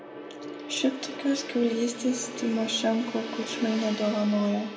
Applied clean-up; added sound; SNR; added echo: none; Gong; 10 dB; reverberation time 2.3 s.